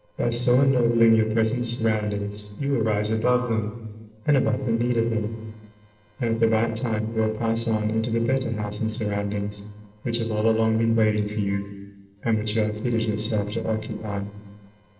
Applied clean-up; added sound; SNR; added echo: neural separator model SepFormer DNS4.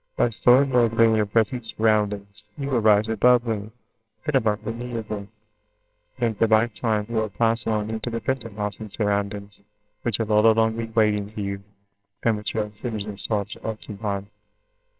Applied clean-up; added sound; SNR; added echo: neural separator model SepFormer WHAMR!.